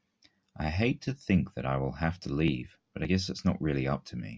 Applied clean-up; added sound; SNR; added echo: none; none; none; none.